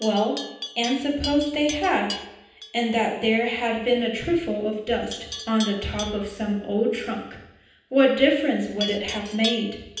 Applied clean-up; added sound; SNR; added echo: none; Livestock, farm animals, working animals; 14 dB; reverberation time 0.9 s.